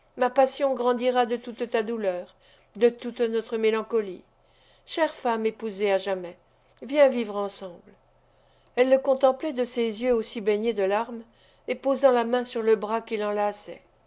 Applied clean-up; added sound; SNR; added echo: none; none; none; none.